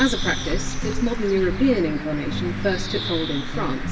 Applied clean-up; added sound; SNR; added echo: none; Bird; 5 dB; reverberation time 0.9 s.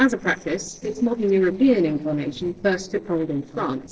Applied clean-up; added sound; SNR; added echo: neural separator model SepFormer DNS4.